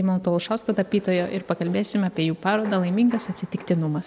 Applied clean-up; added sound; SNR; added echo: none; none; none; none.